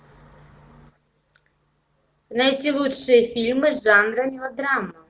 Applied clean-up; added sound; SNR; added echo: none; none; none; none.